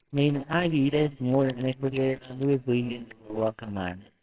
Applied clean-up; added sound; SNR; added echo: neural separator model SepFormer WHAMR!.